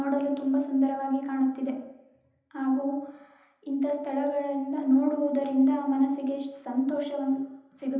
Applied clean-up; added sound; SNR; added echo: none; none; none; reverberation time 0.9 s.